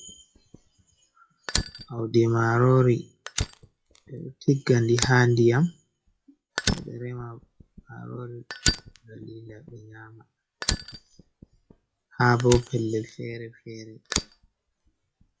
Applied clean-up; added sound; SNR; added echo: classical method log-MMSE.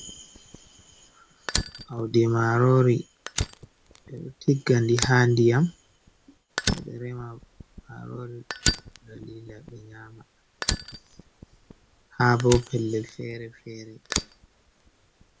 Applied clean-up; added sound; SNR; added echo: none; Fire; 8 dB; none.